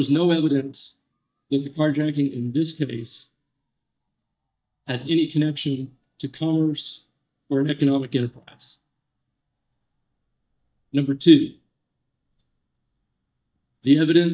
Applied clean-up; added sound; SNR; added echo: neural mask model DeepFilterNet 3.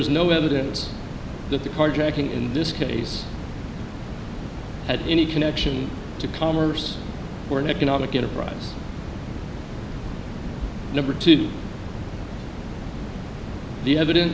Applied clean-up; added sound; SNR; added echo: none; none; none; none.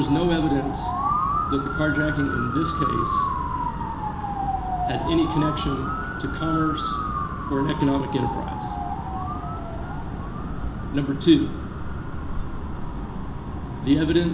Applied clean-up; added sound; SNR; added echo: none; Motor vehicle (road) / Siren; 3 dB; reverberation time 0.4 s.